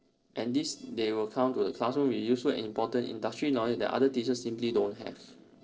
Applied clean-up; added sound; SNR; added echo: neural separator model SepFormer DNS4.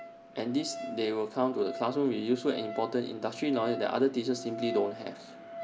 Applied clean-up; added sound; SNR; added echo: none; Wind instrument, woodwind instrument; 12 dB; reverberation time 0.5 s.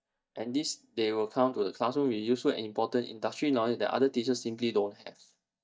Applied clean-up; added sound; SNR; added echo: neural mask model DeepFilterNet 3.